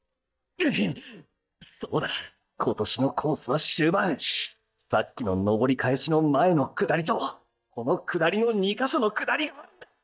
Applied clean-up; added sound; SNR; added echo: neural mask model DeepFilterNet 3.